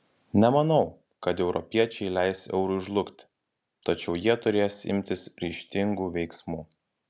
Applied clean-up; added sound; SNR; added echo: none; none; none; none.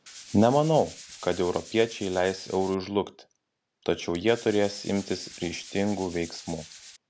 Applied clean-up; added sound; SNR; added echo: none; Tools; 18 dB; none.